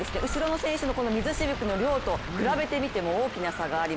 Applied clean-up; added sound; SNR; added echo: none; Bird; 11 dB; none.